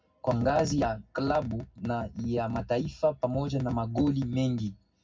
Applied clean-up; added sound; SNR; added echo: none; none; none; reverberation time 0.4 s.